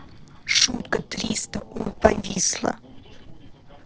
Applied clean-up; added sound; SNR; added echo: neural separator model SepFormer DNS4.